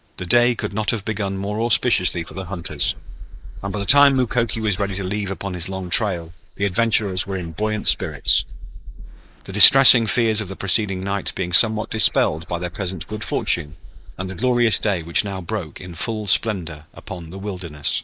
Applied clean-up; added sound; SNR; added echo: neural mask model Resemble Enhance denoiser.